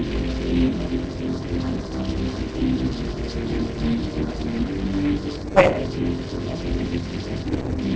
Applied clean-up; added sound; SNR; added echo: neural separator model SepFormer DNS4.